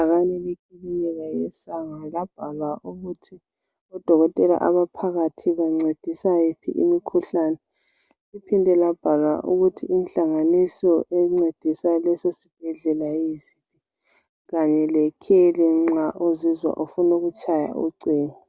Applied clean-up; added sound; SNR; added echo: none; none; none; none.